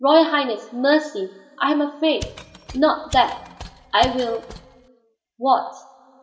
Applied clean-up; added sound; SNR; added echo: none; Mechanisms; 15 dB; reverberation time 2.3 s.